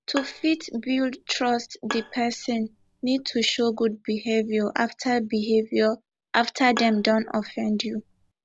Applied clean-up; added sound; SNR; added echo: none; Bowed string instrument; 16 dB; none.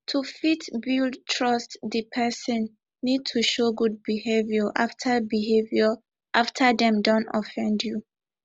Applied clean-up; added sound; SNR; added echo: none; none; none; none.